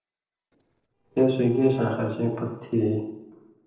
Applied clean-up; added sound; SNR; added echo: neural separator model SepFormer DNS4.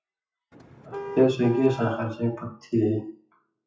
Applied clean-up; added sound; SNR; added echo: classical method WPE with log-MMSE.